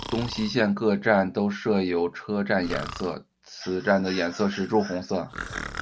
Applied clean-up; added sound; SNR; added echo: none; Breathing; 15 dB; none.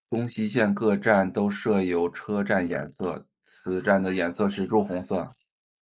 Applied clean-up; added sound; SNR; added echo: neural mask model Resemble Enhance denoiser.